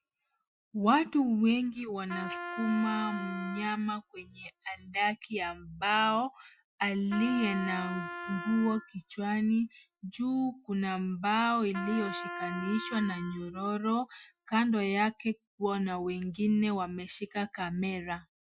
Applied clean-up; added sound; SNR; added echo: classical method Wiener filter.